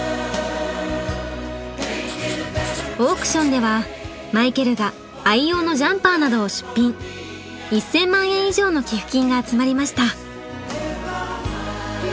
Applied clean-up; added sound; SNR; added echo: none; Writing; 16 dB; none.